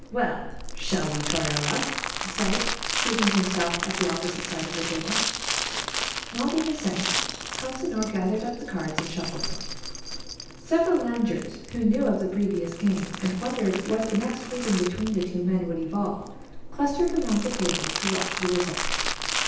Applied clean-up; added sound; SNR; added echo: none; Crumpling, crinkling; 3 dB; reverberation time 0.9 s.